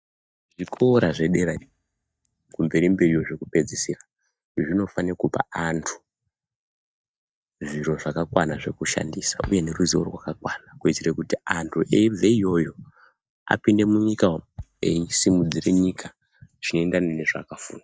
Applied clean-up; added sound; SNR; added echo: neural mask model DeepFilterNet 3.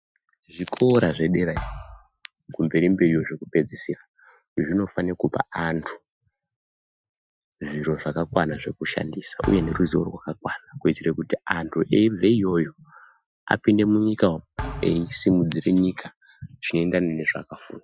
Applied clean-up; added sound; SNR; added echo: classical method Wiener filter.